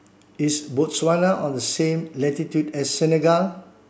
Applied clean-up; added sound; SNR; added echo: none; none; none; none.